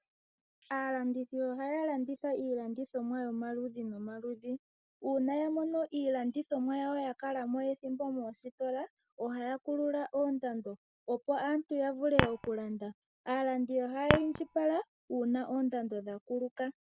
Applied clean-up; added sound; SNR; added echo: none; Chink, clink; -2 dB; none.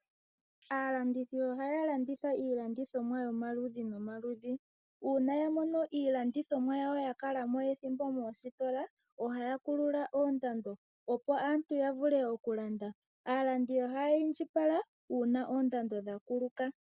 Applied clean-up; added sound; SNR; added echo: none; none; none; none.